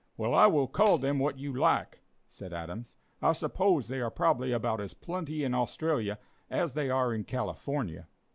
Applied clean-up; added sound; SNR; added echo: none; Tambourine; 6 dB; none.